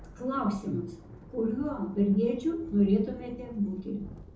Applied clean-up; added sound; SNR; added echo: none; Thunder; 17 dB; reverberation time 0.6 s.